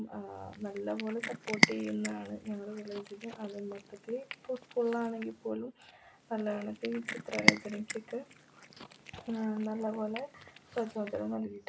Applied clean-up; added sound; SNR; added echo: none; Cat; 1 dB; none.